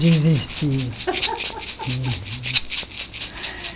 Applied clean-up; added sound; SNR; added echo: none; Rattle (instrument); 7 dB; none.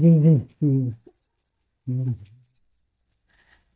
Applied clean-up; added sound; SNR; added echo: neural mask model DeepFilterNet 3.